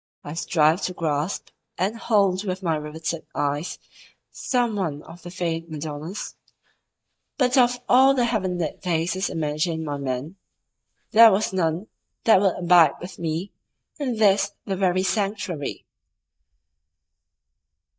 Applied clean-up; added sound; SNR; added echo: neural mask model DeepFilterNet 3.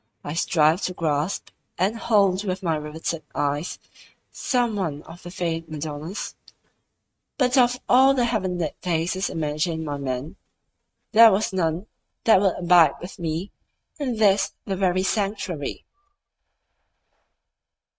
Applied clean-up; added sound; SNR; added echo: neural mask model RNNoise.